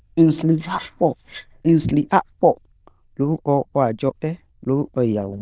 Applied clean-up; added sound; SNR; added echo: neural diffusion model UNIVERSE++.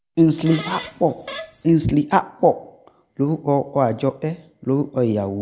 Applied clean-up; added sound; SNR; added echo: none; Fart; 15 dB; none.